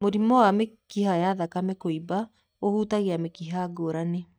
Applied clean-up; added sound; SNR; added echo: neural mask model DeepFilterNet 3.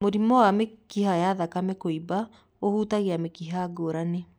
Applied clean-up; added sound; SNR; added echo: none; none; none; none.